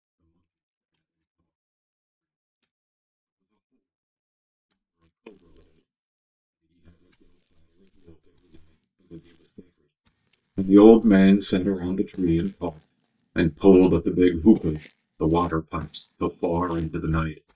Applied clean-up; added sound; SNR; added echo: neural mask model DeepFilterNet 3.